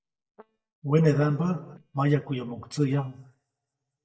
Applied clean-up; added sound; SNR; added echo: neural mask model DeepFilterNet 3.